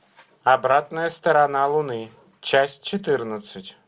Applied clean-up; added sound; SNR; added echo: none; none; none; none.